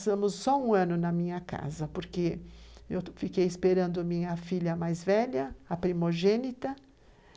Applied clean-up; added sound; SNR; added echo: none; none; none; none.